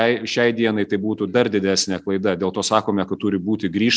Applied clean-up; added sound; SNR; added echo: none; none; none; none.